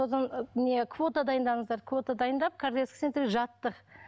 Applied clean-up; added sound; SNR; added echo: none; none; none; none.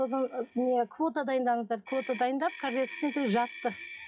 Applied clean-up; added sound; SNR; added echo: classical method WPE with log-MMSE.